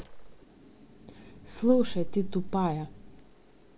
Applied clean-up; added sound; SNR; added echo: neural mask model Resemble Enhance denoiser.